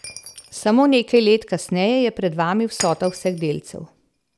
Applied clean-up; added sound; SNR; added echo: none; Shatter; 19 dB; none.